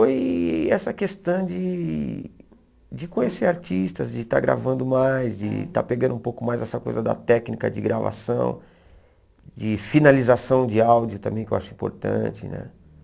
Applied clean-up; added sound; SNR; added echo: none; none; none; none.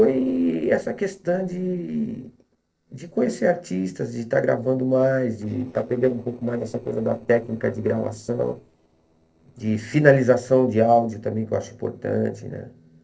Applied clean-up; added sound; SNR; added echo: neural separator model SepFormer DNS4.